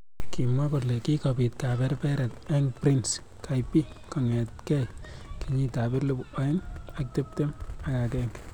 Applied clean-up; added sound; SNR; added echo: none; none; none; none.